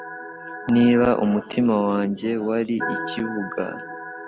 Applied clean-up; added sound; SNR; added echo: none; Organ; 12 dB; none.